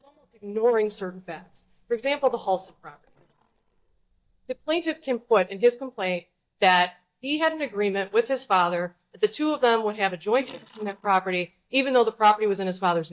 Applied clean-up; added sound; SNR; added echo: neural mask model DeepFilterNet 3.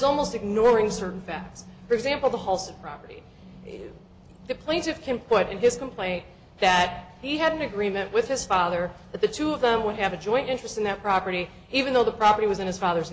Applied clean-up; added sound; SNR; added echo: none; none; none; none.